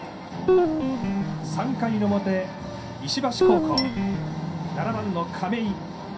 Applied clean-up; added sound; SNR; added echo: none; Guitar; -3 dB; reverberation time 0.3 s.